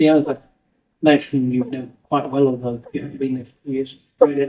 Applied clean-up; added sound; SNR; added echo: neural mask model DeepFilterNet 3.